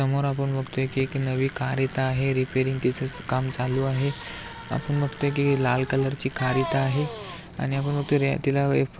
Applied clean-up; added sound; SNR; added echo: none; Bicycle; 13 dB; none.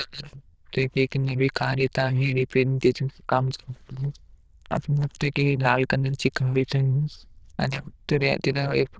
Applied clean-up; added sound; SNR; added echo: neural diffusion model UNIVERSE++.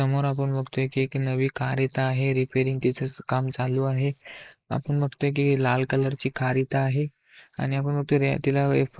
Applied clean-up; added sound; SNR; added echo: neural mask model Resemble Enhance denoiser.